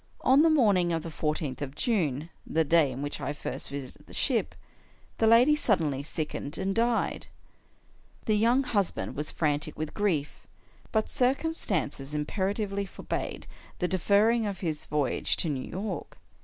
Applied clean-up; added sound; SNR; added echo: none; none; none; none.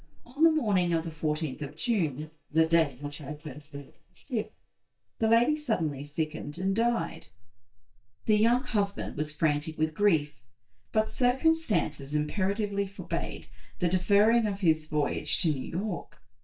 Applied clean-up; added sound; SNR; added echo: neural mask model DeepFilterNet 3.